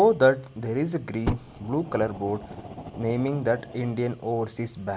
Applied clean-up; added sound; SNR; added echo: none; Fire; 10 dB; none.